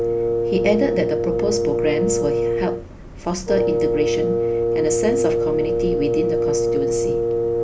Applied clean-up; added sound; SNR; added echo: none; Wind instrument, woodwind instrument; -5 dB; none.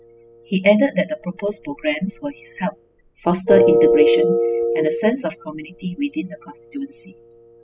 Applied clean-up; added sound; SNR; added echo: classical method spectral subtraction.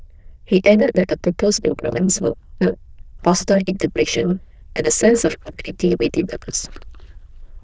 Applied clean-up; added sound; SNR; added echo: neural diffusion model UNIVERSE++.